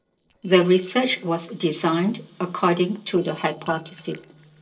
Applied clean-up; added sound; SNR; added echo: neural separator model SepFormer DNS4.